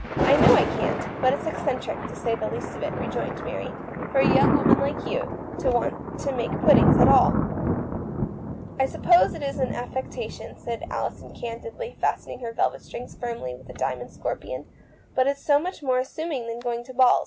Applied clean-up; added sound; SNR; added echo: none; Thunder; 1 dB; none.